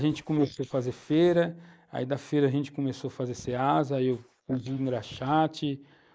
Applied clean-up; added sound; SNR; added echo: neural mask model Resemble Enhance denoiser.